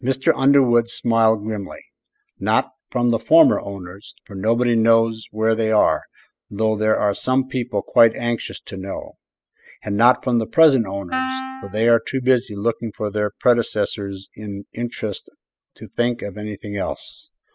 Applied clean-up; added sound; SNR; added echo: classical method spectral subtraction.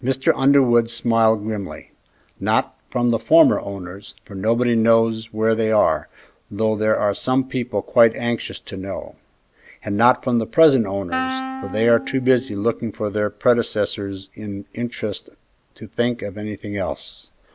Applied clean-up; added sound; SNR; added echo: none; Wind instrument, woodwind instrument; 10 dB; none.